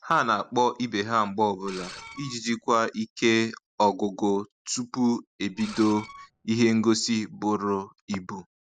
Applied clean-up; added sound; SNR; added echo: none; Screech; 18 dB; none.